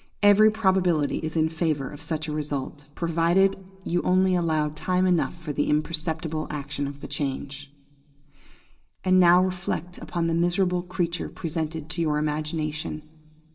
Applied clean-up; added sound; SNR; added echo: none; none; none; reverberation time 0.4 s.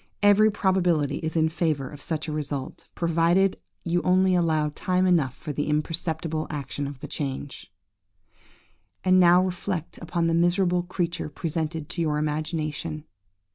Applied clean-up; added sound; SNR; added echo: none; none; none; none.